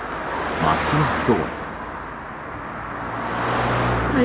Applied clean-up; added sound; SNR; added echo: none; Car passing by; -2 dB; reverberation time 0.1 s.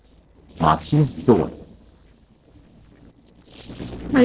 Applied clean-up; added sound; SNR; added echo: neural separator model SepFormer DNS4.